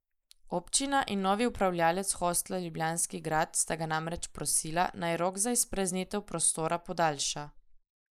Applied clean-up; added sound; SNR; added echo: neural mask model Resemble Enhance denoiser.